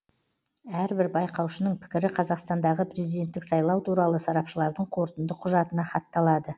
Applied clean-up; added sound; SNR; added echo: none; none; none; none.